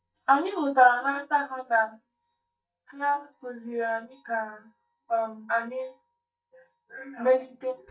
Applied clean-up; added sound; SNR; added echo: neural mask model DeepFilterNet 3.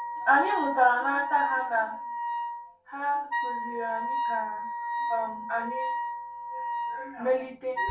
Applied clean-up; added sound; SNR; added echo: none; Wind instrument, woodwind instrument; 3 dB; reverberation time 0.3 s.